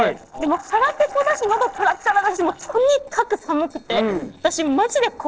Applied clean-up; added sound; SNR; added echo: neural separator model SepFormer DNS4.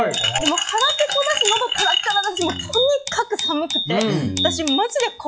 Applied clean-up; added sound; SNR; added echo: classical method log-MMSE.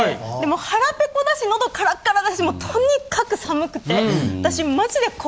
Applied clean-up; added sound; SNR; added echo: none; none; none; none.